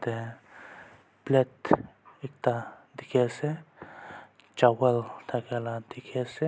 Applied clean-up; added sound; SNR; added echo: none; none; none; none.